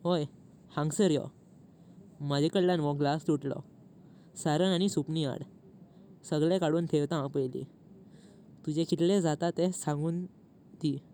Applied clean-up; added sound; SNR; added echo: none; none; none; none.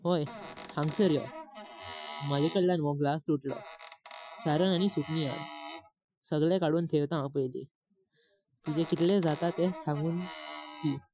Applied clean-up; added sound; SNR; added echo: classical method Wiener filter.